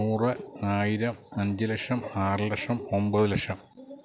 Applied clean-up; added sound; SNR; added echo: none; none; none; none.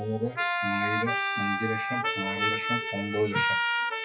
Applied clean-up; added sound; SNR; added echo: classical method WPE with log-MMSE.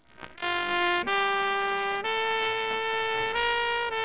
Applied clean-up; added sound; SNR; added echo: neural separator model SepFormer WHAMR!.